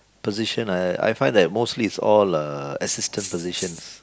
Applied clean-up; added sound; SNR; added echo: none; Rattle (instrument); 12 dB; none.